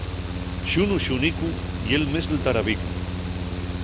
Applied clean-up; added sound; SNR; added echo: none; Mechanical fan; 2 dB; none.